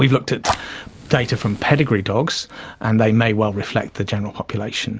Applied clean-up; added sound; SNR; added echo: none; Fire; 14 dB; none.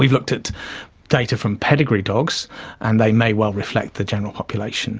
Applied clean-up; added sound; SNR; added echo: none; none; none; none.